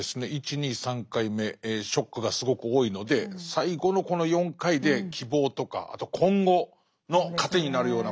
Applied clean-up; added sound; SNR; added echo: none; none; none; none.